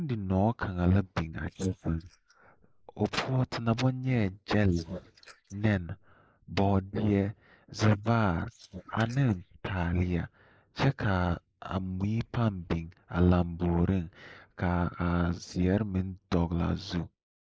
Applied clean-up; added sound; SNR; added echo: neural mask model Resemble Enhance denoiser.